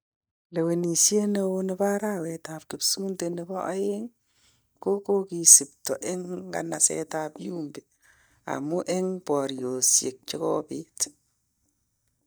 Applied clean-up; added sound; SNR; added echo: neural mask model DeepFilterNet 3.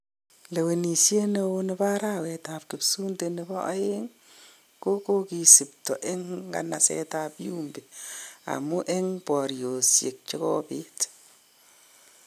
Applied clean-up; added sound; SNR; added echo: none; none; none; none.